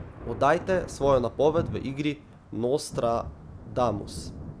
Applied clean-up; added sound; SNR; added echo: none; Thunder; 11 dB; none.